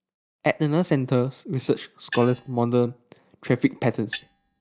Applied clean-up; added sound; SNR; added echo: neural mask model DeepFilterNet 3.